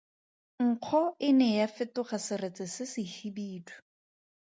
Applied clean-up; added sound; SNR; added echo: none; none; none; none.